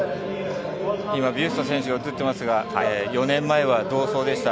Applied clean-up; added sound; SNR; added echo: none; none; none; none.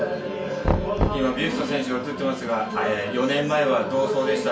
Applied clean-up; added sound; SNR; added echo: none; Knock; 6 dB; reverberation time 0.3 s.